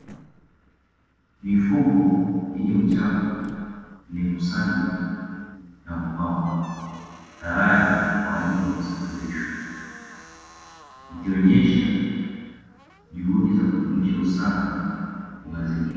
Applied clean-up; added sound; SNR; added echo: neural separator model SepFormer DNS4.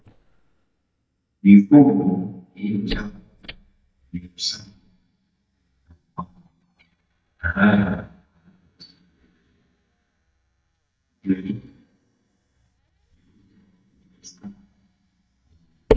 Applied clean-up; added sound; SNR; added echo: neural mask model DeepFilterNet 3.